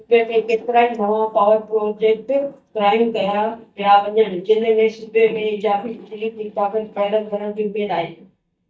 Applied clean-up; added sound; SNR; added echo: neural mask model DeepFilterNet 3.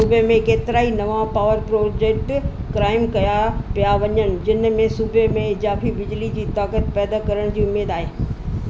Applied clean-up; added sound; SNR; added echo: none; none; none; none.